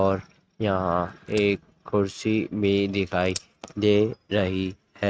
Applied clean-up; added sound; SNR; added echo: neural mask model RNNoise.